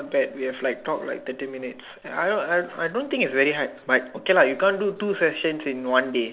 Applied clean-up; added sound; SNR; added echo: none; none; none; none.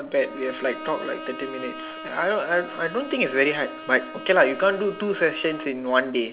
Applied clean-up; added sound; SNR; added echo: none; Bowed string instrument; 14 dB; none.